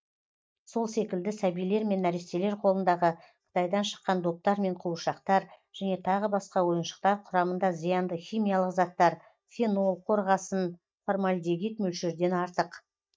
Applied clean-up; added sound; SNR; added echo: neural mask model DeepFilterNet 3.